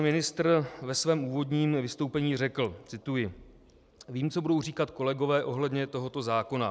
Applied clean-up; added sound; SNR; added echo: none; none; none; none.